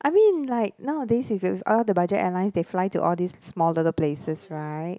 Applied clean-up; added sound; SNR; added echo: none; none; none; none.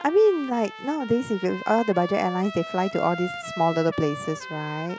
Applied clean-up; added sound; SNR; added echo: none; Trumpet; 12 dB; none.